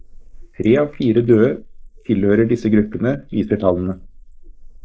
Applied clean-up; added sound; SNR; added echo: neural mask model Resemble Enhance denoiser.